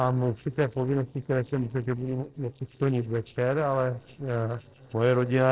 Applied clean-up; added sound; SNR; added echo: neural separator model SepFormer DNS4.